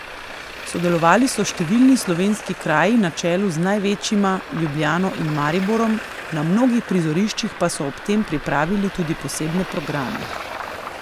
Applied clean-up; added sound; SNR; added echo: none; Traffic noise, roadway noise; 12 dB; none.